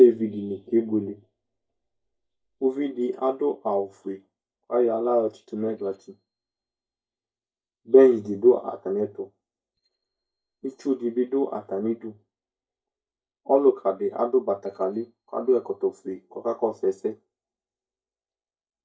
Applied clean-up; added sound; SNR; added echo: neural mask model DeepFilterNet 3.